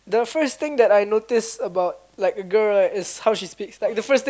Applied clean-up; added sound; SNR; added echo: none; none; none; none.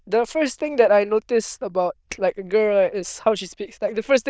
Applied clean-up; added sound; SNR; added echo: neural diffusion model UNIVERSE++.